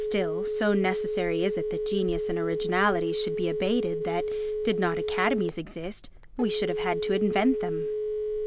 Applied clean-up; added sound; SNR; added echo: none; Telephone; 1 dB; none.